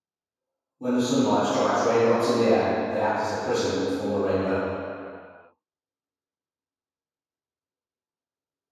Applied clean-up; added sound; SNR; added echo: none; none; none; reverberation time 2.2 s.